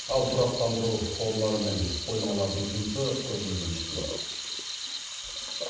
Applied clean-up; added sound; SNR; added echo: none; Sink (filling or washing) / Water tap, faucet; 5 dB; reverberation time 0.7 s.